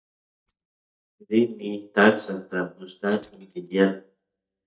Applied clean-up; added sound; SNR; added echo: neural mask model DeepFilterNet 3.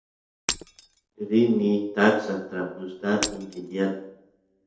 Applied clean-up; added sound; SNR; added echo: none; Shatter; 11 dB; reverberation time 2.1 s.